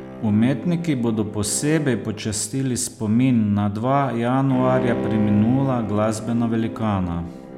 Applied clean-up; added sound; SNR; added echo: none; Bowed string instrument; 11 dB; none.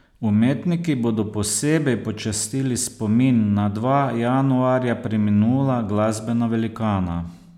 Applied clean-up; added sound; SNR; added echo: none; none; none; none.